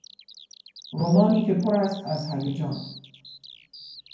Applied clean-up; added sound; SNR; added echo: none; Bird vocalization, bird call, bird song; 20 dB; reverberation time 0.9 s.